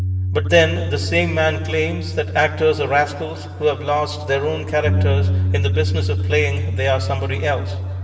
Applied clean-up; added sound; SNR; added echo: none; Bass guitar; 1 dB; reverberation time 2.0 s.